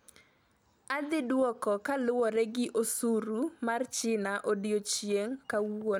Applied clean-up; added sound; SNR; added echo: none; none; none; none.